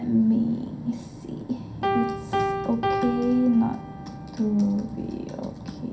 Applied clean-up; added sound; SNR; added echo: none; Piano; 6 dB; reverberation time 0.3 s.